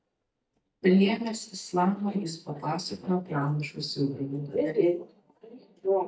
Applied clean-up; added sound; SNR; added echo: neural mask model DeepFilterNet 3.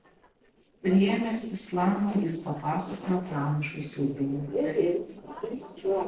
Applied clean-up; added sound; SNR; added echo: neural separator model SepFormer DNS4.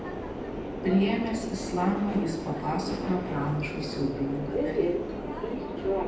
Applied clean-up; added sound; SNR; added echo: none; Subway, metro, underground; 1 dB; reverberation time 0.9 s.